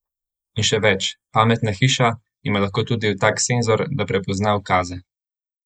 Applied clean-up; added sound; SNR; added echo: neural mask model Resemble Enhance denoiser.